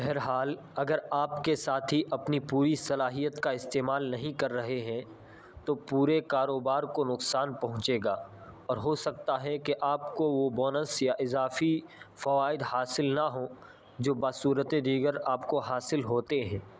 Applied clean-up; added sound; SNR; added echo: none; none; none; none.